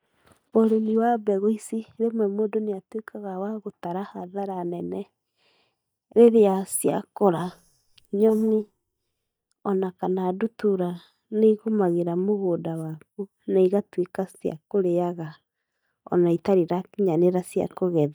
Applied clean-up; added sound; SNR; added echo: neural mask model DeepFilterNet 3.